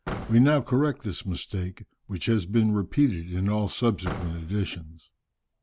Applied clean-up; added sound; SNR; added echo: none; Slam / Car; 16 dB; none.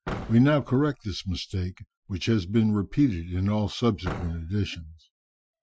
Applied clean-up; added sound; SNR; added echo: classical method Wiener filter.